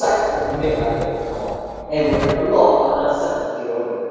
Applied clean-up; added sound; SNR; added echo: none; Drawer open or close; 12 dB; reverberation time 2.2 s.